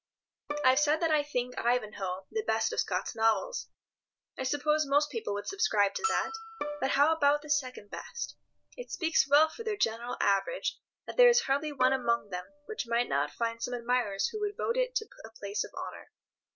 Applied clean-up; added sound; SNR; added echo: none; Bowed string instrument + Bell; 12 dB; none.